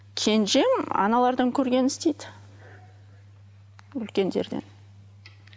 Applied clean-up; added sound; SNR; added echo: none; none; none; none.